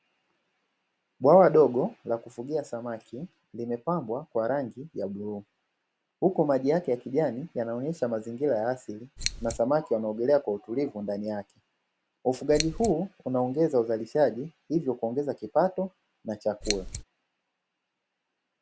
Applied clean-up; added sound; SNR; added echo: none; Scissors; 6 dB; none.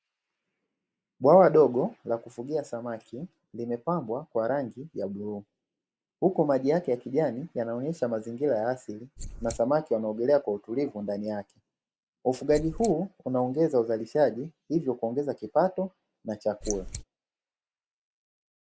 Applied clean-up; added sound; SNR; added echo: neural mask model Resemble Enhance denoiser.